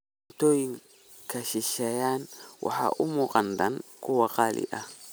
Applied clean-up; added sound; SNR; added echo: none; none; none; none.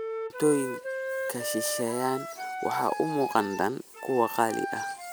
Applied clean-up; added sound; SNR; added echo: none; Wind instrument, woodwind instrument; 6 dB; none.